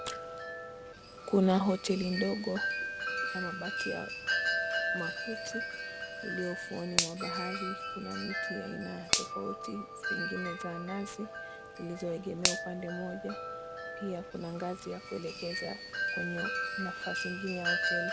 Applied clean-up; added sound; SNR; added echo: none; Finger snapping + Wind chime; -1 dB; none.